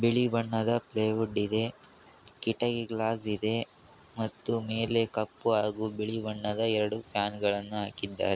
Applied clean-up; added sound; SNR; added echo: none; none; none; none.